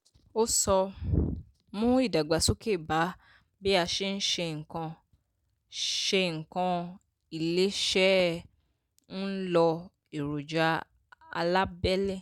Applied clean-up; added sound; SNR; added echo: none; none; none; none.